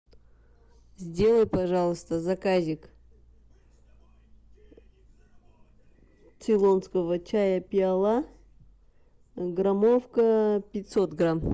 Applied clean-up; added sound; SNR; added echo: none; none; none; none.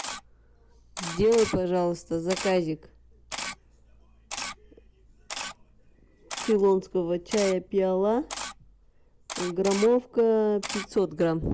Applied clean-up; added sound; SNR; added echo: none; Camera; 12 dB; none.